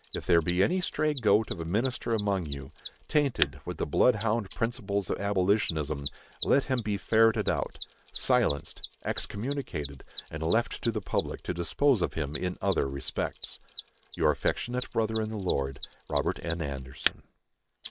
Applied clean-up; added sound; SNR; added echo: neural mask model Resemble Enhance denoiser.